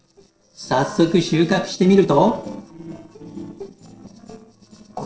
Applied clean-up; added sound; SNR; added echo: neural separator model SepFormer DNS4.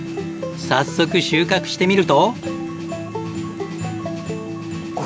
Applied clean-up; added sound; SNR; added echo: none; none; none; none.